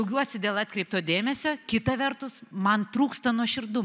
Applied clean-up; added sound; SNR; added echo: none; none; none; none.